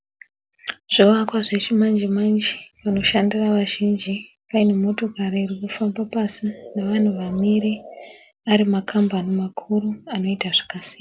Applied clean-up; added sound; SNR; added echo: none; none; none; none.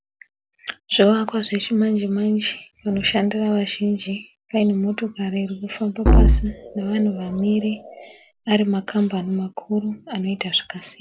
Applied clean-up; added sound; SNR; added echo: none; Musical instrument; -2 dB; none.